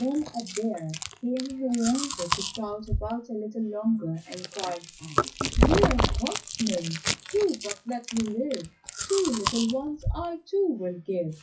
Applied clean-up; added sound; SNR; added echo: classical method WPE with log-MMSE.